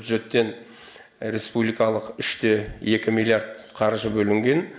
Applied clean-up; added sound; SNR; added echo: none; none; none; none.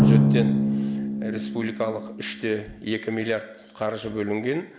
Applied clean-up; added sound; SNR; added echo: none; Drum; -4 dB; none.